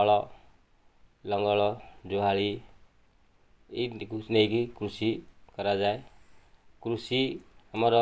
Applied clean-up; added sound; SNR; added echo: none; none; none; none.